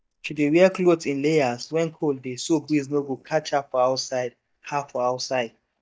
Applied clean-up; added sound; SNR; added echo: neural mask model DeepFilterNet 3.